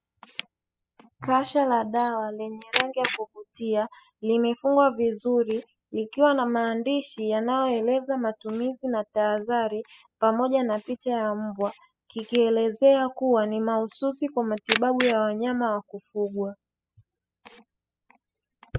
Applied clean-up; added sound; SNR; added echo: classical method spectral subtraction.